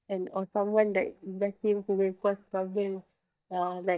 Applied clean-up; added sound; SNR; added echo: neural mask model DeepFilterNet 3.